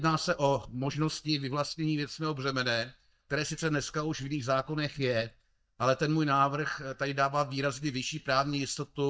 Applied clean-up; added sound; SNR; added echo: neural mask model DeepFilterNet 3.